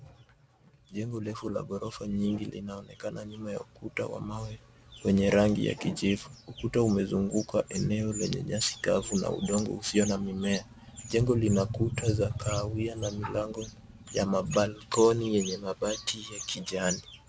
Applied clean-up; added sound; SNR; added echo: none; none; none; none.